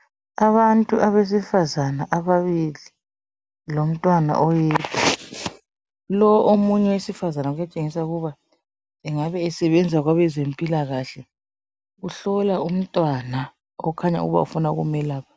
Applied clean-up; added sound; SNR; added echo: none; none; none; none.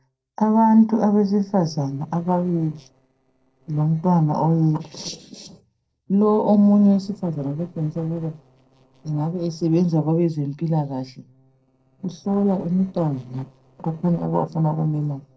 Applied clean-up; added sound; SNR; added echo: neural separator model SepFormer DNS4.